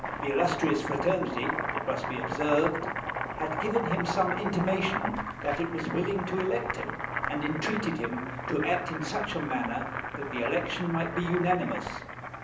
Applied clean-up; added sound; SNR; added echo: none; Boiling; 4 dB; reverberation time 0.6 s.